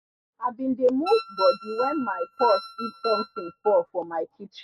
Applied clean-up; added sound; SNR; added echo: neural mask model RNNoise.